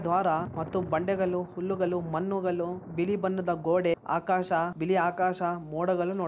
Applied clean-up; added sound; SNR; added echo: none; Thunder; 18 dB; none.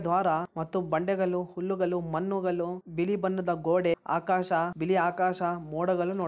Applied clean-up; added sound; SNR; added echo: none; none; none; none.